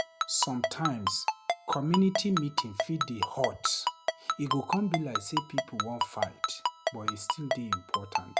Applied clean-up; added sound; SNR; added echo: none; Ringtone; 0 dB; none.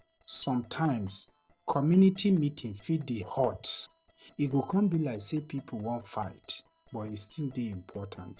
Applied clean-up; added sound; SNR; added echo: neural separator model SepFormer DNS4.